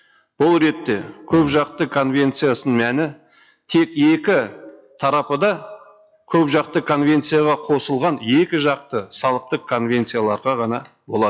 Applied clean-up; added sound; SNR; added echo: classical method log-MMSE.